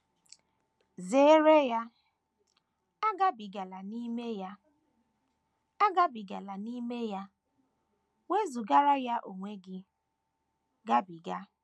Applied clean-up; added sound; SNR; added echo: none; none; none; none.